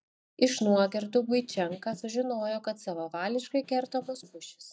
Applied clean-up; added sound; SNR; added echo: neural mask model DeepFilterNet 3.